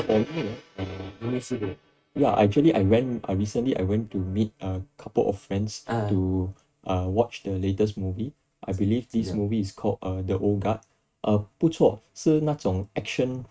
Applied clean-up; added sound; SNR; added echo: neural mask model RNNoise.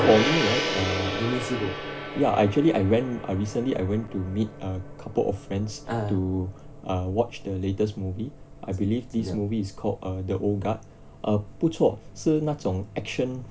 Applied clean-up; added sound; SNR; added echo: none; Gong; 8 dB; none.